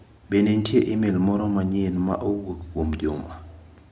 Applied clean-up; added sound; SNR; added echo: none; none; none; none.